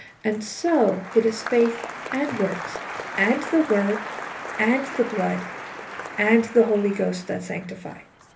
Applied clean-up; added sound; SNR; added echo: none; Applause; 11 dB; reverberation time 0.3 s.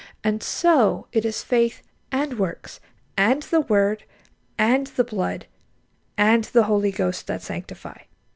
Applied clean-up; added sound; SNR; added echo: none; none; none; none.